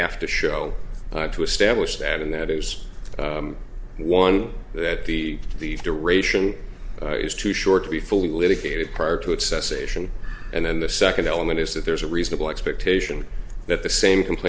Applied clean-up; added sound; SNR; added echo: none; none; none; none.